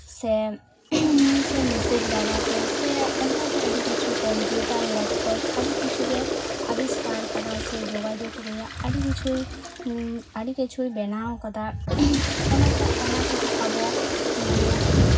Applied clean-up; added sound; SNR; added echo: none; Toilet flush; 1 dB; reverberation time 0.4 s.